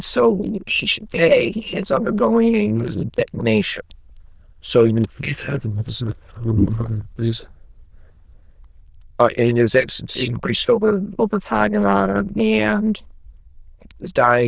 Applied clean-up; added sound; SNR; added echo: neural diffusion model UNIVERSE++.